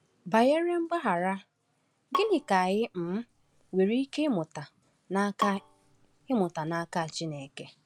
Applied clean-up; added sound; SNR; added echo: none; Bowed string instrument; 10 dB; none.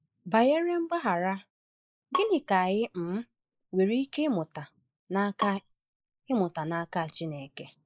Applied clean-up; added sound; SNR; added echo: neural mask model Resemble Enhance denoiser.